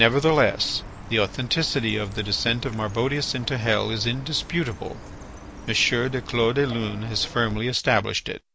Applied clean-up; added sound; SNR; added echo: none; Chirp, tweet; 15 dB; none.